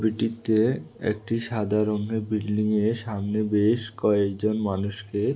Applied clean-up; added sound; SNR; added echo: none; none; none; none.